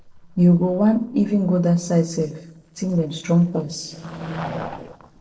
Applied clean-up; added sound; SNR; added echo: neural separator model SepFormer DNS4.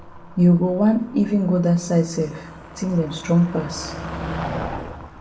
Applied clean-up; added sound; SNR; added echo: none; Motor vehicle (road); 12 dB; reverberation time 0.6 s.